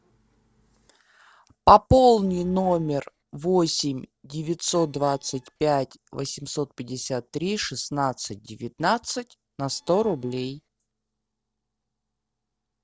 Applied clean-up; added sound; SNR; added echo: neural separator model SepFormer DNS4.